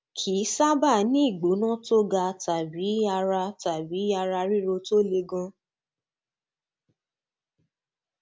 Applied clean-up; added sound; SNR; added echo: none; none; none; none.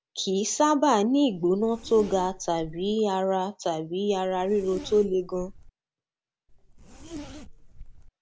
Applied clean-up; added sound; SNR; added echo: none; Zipper (clothing); 16 dB; none.